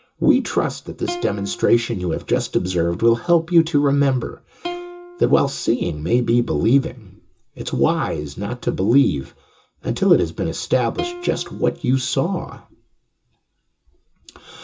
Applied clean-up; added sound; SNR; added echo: none; Plucked string instrument; 16 dB; reverberation time 0.2 s.